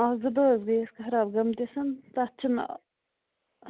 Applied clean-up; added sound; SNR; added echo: none; none; none; none.